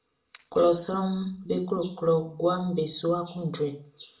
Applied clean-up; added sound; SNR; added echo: none; none; none; reverberation time 0.4 s.